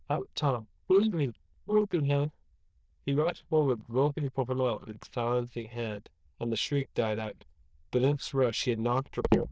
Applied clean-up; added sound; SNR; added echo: neural diffusion model UNIVERSE++.